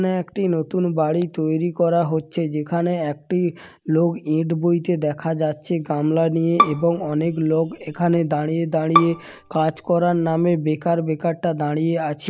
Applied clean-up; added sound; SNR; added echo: none; Bowed string instrument; 5 dB; none.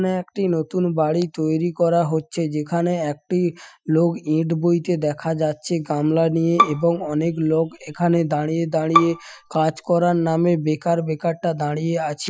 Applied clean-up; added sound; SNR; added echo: classical method Wiener filter.